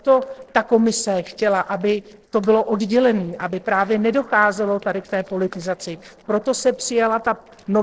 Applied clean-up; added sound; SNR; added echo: neural separator model SepFormer DNS4.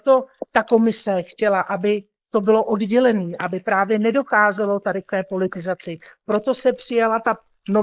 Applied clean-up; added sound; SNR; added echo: neural mask model Resemble Enhance denoiser.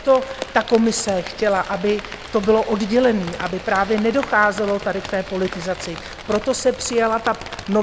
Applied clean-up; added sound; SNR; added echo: none; Rain; 14 dB; none.